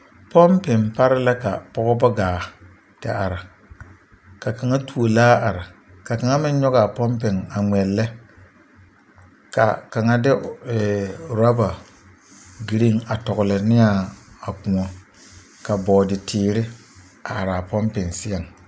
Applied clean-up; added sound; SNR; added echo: none; none; none; none.